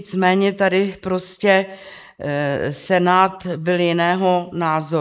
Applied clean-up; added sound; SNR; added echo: neural mask model Resemble Enhance denoiser.